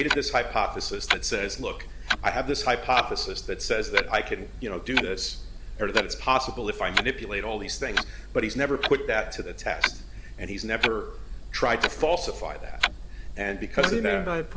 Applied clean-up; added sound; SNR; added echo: none; Clock; 5 dB; none.